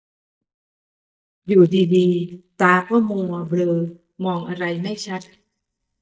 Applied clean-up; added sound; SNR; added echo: neural mask model DeepFilterNet 3.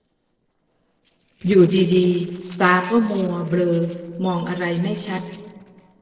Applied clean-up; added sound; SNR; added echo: neural separator model SepFormer DNS4.